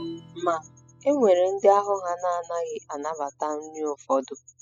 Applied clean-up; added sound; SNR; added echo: classical method spectral subtraction.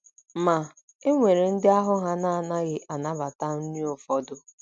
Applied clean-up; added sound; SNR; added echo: none; none; none; none.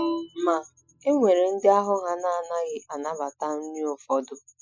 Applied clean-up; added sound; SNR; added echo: classical method Wiener filter.